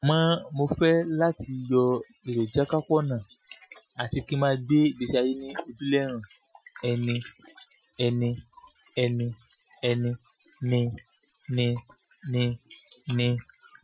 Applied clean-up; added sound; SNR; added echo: classical method Wiener filter.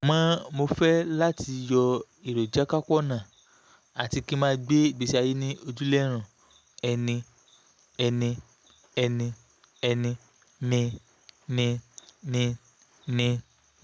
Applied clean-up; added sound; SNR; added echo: none; none; none; none.